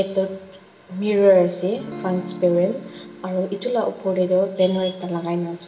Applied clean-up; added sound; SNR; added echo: none; Acoustic guitar / Strum; 13 dB; reverberation time 0.9 s.